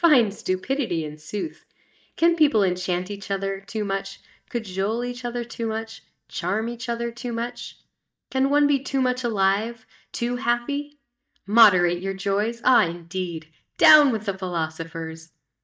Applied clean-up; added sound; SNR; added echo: neural mask model DeepFilterNet 3.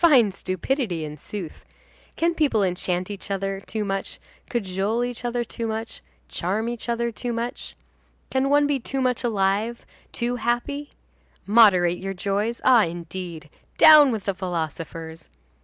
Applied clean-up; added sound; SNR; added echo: none; none; none; none.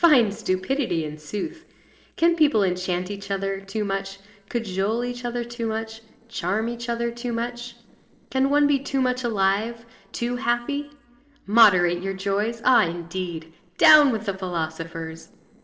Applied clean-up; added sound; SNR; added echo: neural separator model SepFormer DNS4.